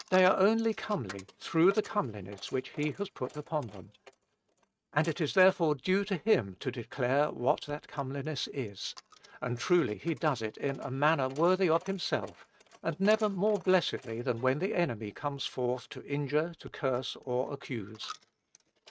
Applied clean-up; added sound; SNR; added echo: neural mask model RNNoise.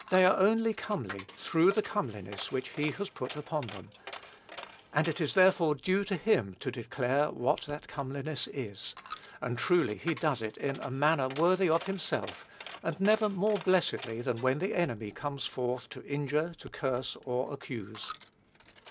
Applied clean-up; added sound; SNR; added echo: none; Coin (dropping); 17 dB; none.